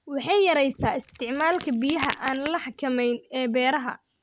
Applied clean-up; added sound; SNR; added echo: none; Crack; 15 dB; none.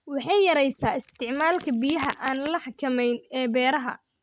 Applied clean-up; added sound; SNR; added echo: neural mask model RNNoise.